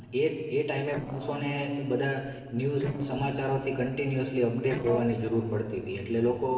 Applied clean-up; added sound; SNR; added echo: neural separator model SepFormer DNS4.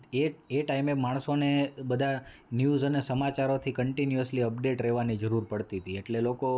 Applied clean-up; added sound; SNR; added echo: none; none; none; none.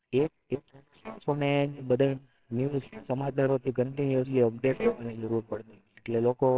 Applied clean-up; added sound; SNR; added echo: neural separator model SepFormer WHAMR!.